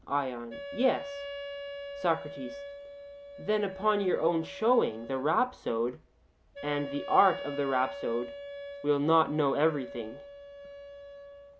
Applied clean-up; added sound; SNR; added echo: none; Wind instrument, woodwind instrument; 12 dB; none.